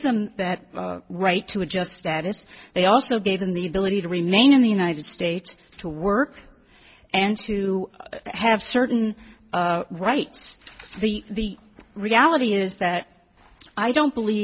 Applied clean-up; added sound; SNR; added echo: none; none; none; none.